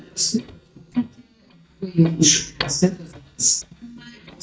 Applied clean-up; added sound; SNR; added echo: neural mask model DeepFilterNet 3.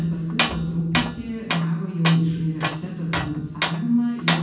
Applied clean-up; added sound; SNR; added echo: none; Tools; 5 dB; reverberation time 1.1 s.